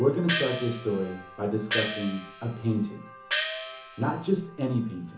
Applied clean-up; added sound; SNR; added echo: none; Gong; 4 dB; reverberation time 0.8 s.